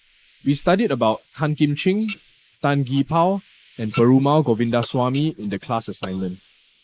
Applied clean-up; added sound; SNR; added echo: neural mask model Resemble Enhance denoiser.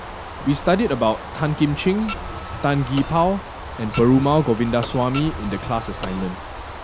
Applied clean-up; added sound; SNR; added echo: none; Printer + Bird; 10 dB; none.